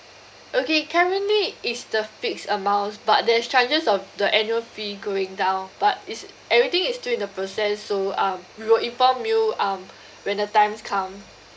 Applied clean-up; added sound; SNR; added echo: none; none; none; none.